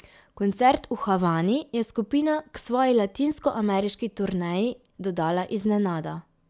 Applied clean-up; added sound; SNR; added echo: none; none; none; none.